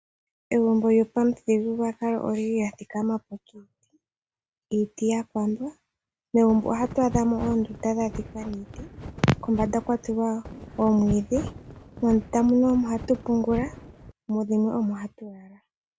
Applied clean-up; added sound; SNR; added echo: none; Wind; 12 dB; none.